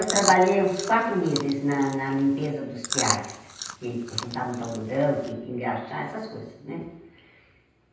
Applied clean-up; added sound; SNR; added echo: none; Chewing, mastication; 7 dB; reverberation time 0.9 s.